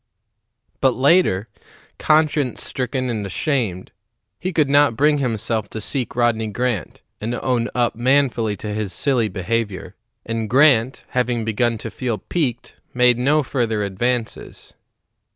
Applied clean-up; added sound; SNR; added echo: none; none; none; none.